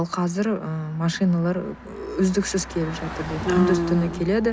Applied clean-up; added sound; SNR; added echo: none; Traffic noise, roadway noise / Car; 15 dB; none.